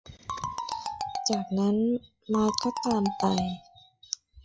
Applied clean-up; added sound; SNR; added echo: classical method log-MMSE.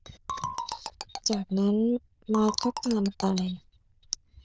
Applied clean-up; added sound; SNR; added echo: neural diffusion model UNIVERSE++.